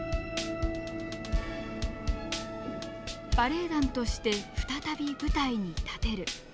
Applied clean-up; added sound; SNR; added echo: none; Drum kit; 2 dB; none.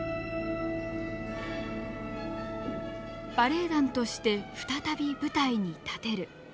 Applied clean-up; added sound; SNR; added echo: none; none; none; none.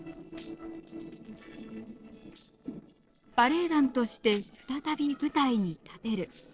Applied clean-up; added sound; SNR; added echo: neural separator model SepFormer DNS4.